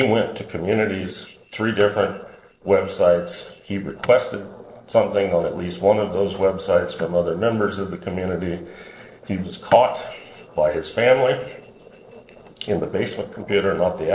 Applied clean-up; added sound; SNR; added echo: neural separator model SepFormer DNS4.